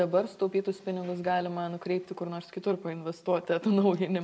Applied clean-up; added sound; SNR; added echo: none; none; none; reverberation time 1.3 s.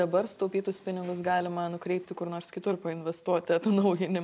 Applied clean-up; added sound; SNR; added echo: none; none; none; none.